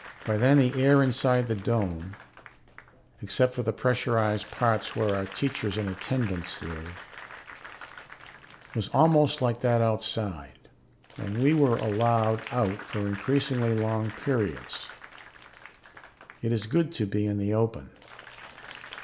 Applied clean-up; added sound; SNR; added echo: none; Applause / Crowd; 18 dB; none.